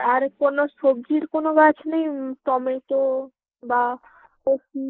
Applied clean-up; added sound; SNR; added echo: neural mask model Resemble Enhance denoiser.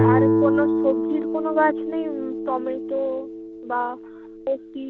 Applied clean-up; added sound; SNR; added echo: none; Guitar; -3 dB; none.